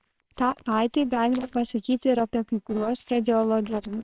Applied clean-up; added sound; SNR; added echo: neural separator model SepFormer WHAMR!.